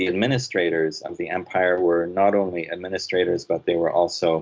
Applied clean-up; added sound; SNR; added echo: none; none; none; none.